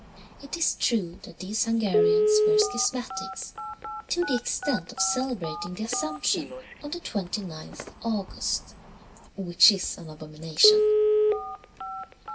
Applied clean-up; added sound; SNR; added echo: none; Telephone; -1 dB; reverberation time 0.2 s.